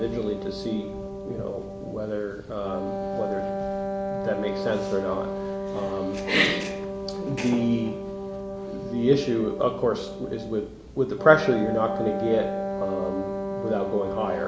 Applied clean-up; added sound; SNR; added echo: none; Wind instrument, woodwind instrument; 5 dB; none.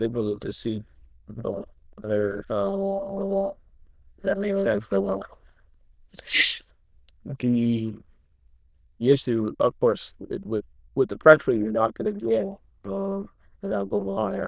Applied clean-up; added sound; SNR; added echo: neural diffusion model UNIVERSE++.